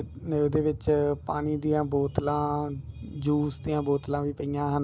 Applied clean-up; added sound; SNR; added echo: none; none; none; none.